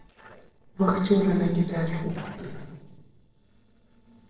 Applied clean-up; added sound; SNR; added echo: neural separator model SepFormer DNS4.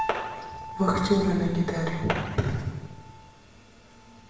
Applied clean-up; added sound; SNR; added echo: none; Piano; 12 dB; reverberation time 1.0 s.